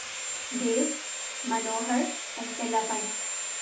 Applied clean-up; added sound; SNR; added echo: none; Sawing; 1 dB; reverberation time 0.3 s.